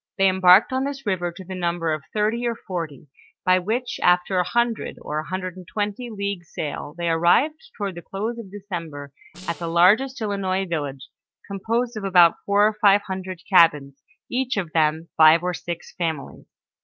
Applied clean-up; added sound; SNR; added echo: neural separator model SepFormer DNS4.